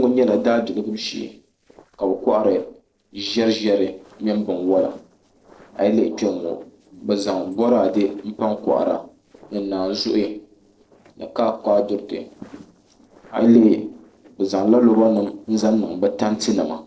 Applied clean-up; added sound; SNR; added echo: neural separator model SepFormer DNS4.